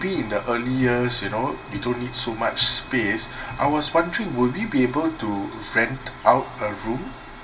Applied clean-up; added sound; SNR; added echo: none; Clock; 19 dB; reverberation time 1.5 s.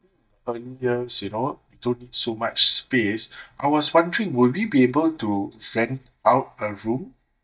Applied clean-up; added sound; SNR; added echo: neural mask model DeepFilterNet 3.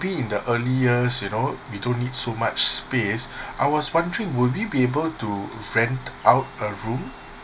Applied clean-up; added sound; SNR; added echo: none; none; none; none.